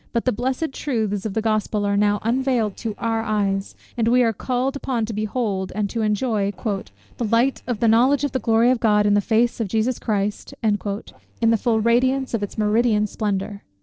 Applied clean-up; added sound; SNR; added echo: neural separator model SepFormer DNS4.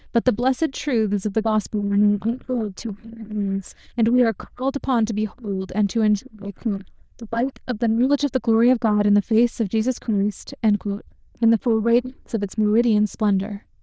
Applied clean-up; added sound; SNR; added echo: neural diffusion model UNIVERSE++.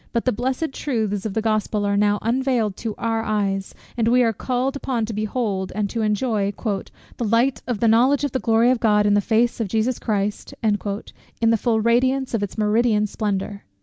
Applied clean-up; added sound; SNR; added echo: none; none; none; none.